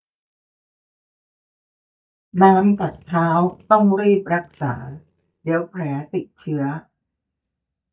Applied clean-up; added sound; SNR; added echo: neural mask model DeepFilterNet 3.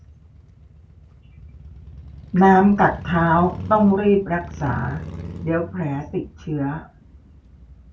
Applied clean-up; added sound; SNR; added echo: none; Motorcycle; 14 dB; reverberation time 0.2 s.